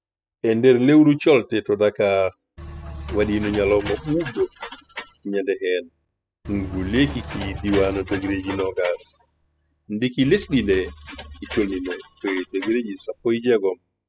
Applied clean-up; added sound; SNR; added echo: classical method spectral subtraction.